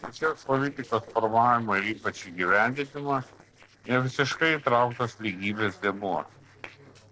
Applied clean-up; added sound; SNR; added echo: neural separator model SepFormer DNS4.